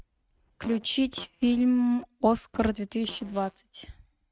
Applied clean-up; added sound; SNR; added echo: neural mask model RNNoise.